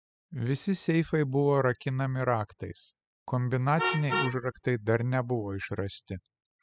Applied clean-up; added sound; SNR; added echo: classical method spectral subtraction.